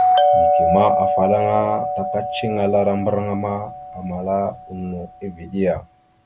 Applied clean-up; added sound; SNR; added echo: none; Doorbell; -1 dB; none.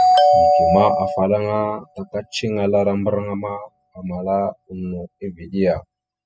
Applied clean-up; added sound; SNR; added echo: classical method spectral subtraction.